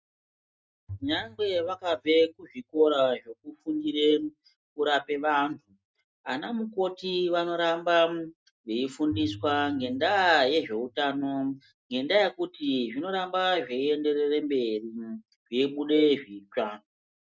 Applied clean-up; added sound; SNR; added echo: neural mask model RNNoise.